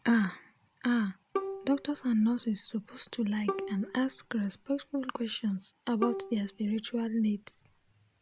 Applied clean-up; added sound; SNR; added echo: none; Bowed string instrument; 10 dB; none.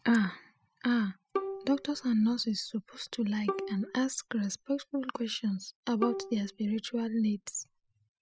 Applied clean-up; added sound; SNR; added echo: classical method spectral subtraction.